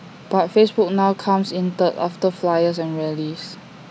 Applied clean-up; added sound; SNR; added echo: none; none; none; none.